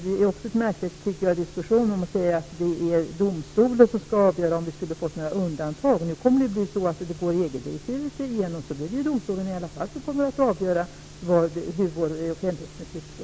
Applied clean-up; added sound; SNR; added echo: none; none; none; none.